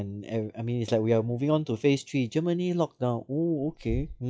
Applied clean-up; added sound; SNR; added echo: classical method WPE with log-MMSE.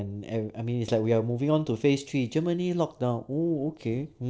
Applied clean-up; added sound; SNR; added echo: neural separator model SepFormer DNS4.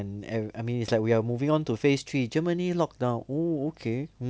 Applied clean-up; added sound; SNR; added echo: none; none; none; none.